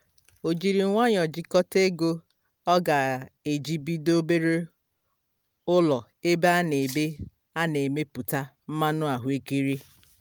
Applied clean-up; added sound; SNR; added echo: none; Rattle (instrument); 17 dB; none.